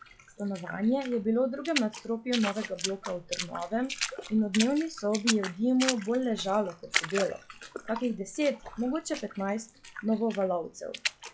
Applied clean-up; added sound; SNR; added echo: classical method log-MMSE.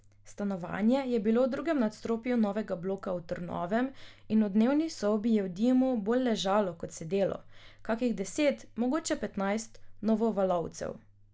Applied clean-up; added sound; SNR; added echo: none; none; none; none.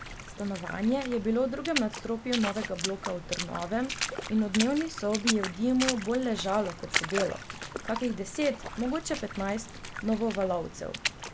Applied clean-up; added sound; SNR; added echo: none; Water / Splash, splatter; 6 dB; none.